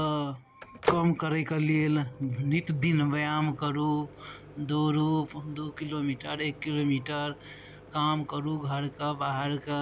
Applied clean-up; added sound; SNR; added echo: none; Microwave oven; 13 dB; none.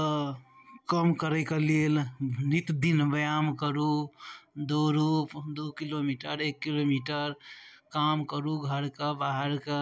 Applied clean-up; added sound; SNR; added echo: none; none; none; none.